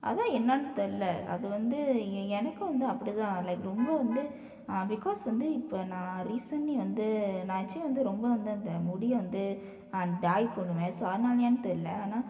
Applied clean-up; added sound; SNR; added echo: none; Alarm / Truck; 19 dB; reverberation time 1.9 s.